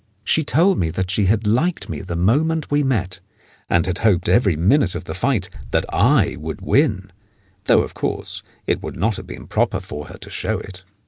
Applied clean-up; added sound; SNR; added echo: none; Boom; 20 dB; none.